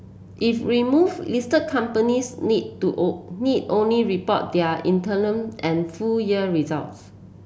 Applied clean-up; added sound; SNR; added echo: none; none; none; none.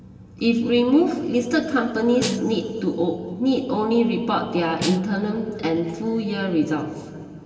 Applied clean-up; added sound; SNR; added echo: none; Snare drum; 11 dB; reverberation time 2.3 s.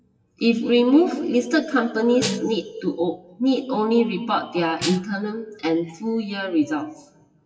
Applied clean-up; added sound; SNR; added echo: classical method WPE with log-MMSE.